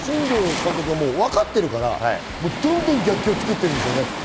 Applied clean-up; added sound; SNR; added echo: none; Waves, surf; 6 dB; none.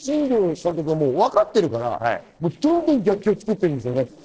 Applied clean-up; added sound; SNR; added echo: neural separator model SepFormer DNS4.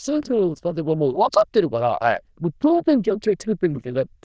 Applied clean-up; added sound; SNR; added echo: neural diffusion model UNIVERSE++.